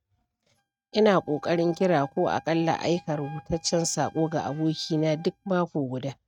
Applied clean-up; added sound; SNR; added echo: neural mask model RNNoise.